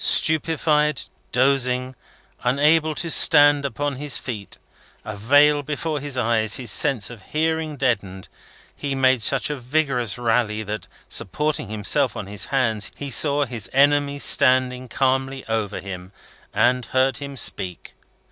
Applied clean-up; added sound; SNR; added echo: none; none; none; none.